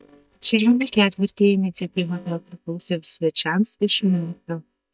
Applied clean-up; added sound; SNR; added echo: neural mask model DeepFilterNet 3.